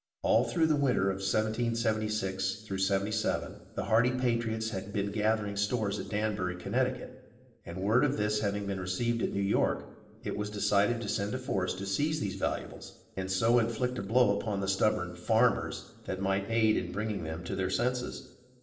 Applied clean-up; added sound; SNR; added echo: none; none; none; reverberation time 1.3 s.